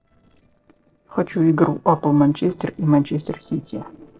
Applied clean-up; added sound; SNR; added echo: neural separator model SepFormer DNS4.